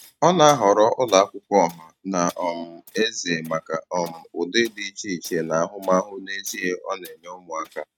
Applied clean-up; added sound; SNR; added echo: neural mask model RNNoise.